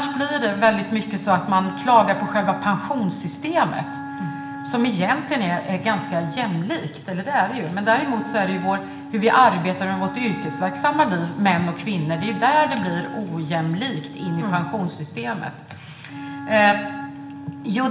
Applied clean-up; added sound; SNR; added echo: none; Wind instrument, woodwind instrument; 12 dB; reverberation time 0.8 s.